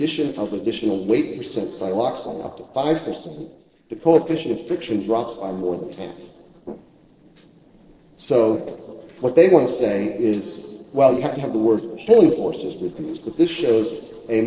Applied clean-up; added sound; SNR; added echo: neural separator model SepFormer DNS4.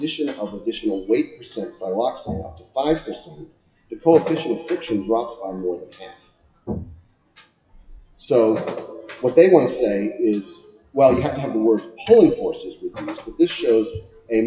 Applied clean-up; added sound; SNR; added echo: classical method WPE with log-MMSE.